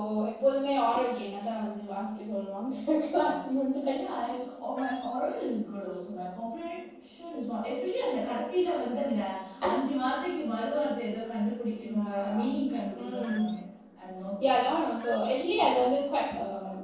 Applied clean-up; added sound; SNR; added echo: neural separator model SepFormer DNS4.